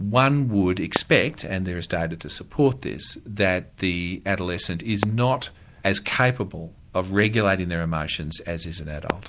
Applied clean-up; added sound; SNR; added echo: none; Fireworks; 16 dB; none.